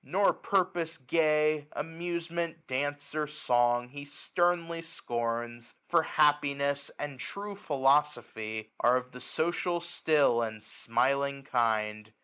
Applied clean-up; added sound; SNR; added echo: none; none; none; none.